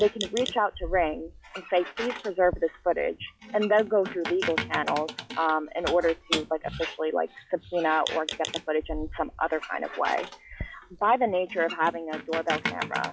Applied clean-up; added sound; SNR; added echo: classical method log-MMSE.